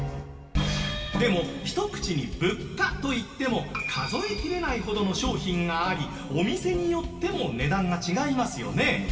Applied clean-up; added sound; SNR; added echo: none; none; none; reverberation time 2.1 s.